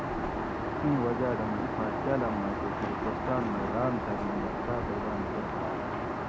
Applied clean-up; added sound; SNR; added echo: none; Aircraft; -1 dB; none.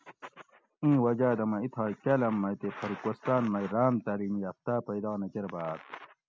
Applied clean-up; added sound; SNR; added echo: none; none; none; none.